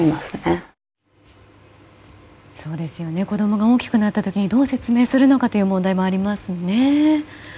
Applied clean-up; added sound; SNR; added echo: none; none; none; none.